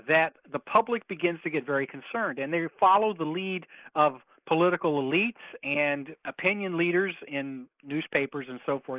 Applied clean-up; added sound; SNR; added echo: neural mask model Resemble Enhance denoiser.